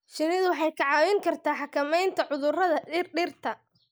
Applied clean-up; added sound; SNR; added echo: neural mask model Resemble Enhance denoiser.